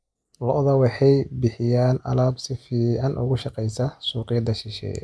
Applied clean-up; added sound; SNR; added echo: neural mask model Resemble Enhance denoiser.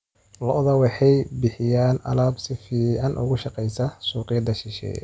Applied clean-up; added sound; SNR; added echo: none; none; none; none.